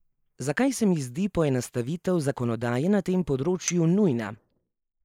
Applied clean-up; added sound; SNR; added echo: neural mask model Resemble Enhance denoiser.